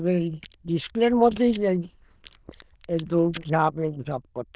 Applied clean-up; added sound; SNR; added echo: neural diffusion model UNIVERSE++.